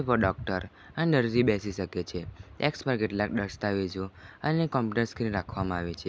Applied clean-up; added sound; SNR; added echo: none; none; none; none.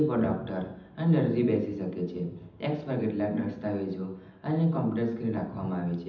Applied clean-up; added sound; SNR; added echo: none; none; none; reverberation time 0.8 s.